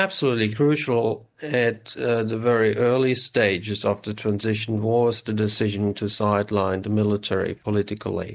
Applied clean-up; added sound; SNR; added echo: neural mask model DeepFilterNet 3.